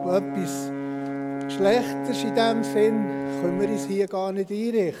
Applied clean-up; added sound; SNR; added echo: none; Brass instrument; 5 dB; none.